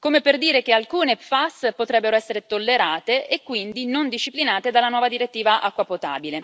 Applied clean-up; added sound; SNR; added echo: none; none; none; none.